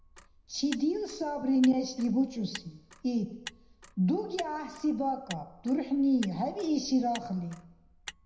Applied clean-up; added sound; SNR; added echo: none; Motor vehicle (road); 19 dB; reverberation time 0.8 s.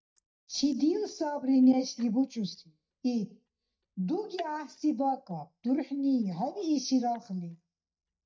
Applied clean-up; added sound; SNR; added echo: neural mask model DeepFilterNet 3.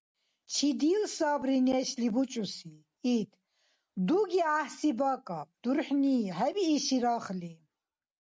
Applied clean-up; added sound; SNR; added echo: none; none; none; none.